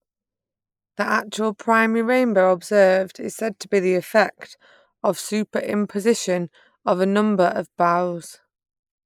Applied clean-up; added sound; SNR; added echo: neural mask model Resemble Enhance denoiser.